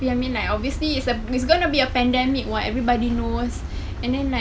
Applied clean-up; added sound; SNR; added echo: none; none; none; none.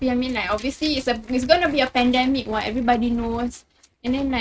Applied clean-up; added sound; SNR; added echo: neural mask model RNNoise.